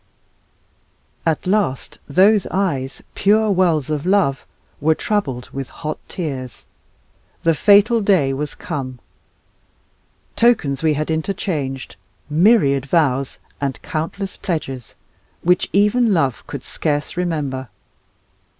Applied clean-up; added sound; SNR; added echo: none; none; none; none.